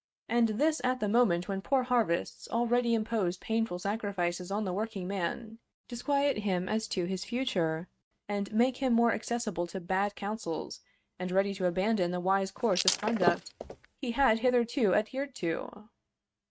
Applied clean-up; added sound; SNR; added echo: neural mask model RNNoise.